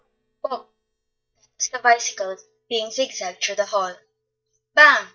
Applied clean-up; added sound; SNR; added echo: neural mask model DeepFilterNet 3.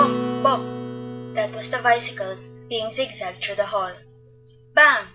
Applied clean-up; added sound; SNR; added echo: none; Acoustic guitar; 9 dB; none.